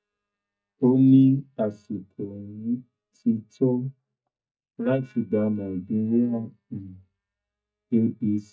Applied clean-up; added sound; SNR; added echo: neural mask model DeepFilterNet 3.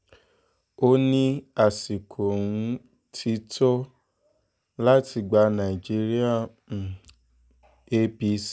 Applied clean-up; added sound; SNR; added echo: none; none; none; none.